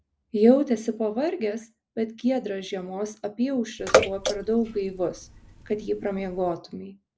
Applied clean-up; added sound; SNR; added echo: none; Bathtub (filling or washing) / Water / Splash, splatter; 2 dB; none.